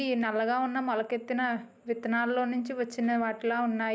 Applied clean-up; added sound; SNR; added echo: none; none; none; none.